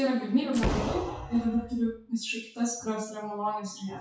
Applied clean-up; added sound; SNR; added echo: classical method WPE with log-MMSE.